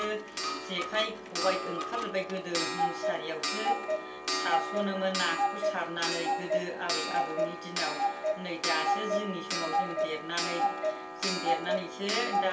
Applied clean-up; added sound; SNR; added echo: none; Clock; -3 dB; reverberation time 0.2 s.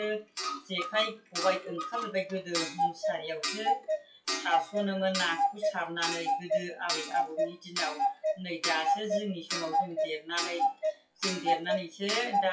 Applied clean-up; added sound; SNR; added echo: classical method WPE with log-MMSE.